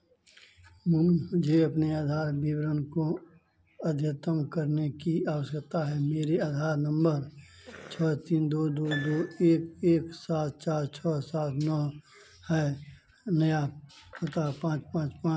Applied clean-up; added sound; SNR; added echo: none; Harp + Cough; 18 dB; none.